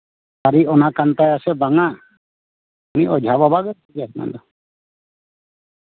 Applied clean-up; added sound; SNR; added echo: none; none; none; none.